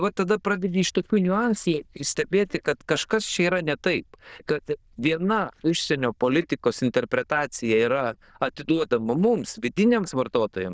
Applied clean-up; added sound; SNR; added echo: neural diffusion model UNIVERSE++.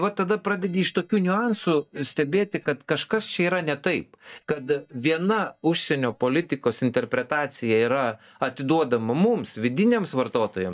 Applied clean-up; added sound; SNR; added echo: neural mask model DeepFilterNet 3.